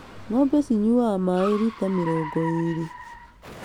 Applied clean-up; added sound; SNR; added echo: none; Car; 14 dB; none.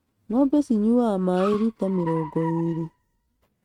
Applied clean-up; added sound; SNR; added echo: neural mask model RNNoise.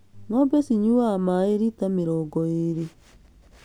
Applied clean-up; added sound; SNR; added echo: none; none; none; none.